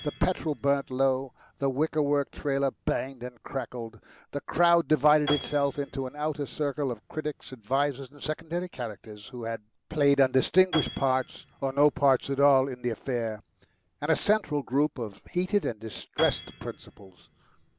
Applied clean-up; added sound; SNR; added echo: none; Piano; 17 dB; none.